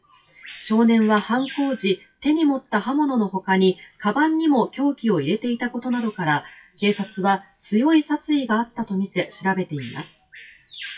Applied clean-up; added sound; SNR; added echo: classical method WPE with log-MMSE.